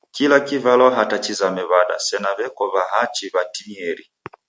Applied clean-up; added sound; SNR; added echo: none; none; none; none.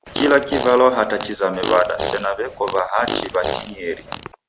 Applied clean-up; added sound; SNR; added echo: none; Fart; 7 dB; none.